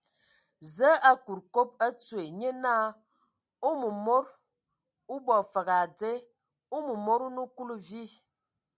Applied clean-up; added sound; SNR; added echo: none; none; none; none.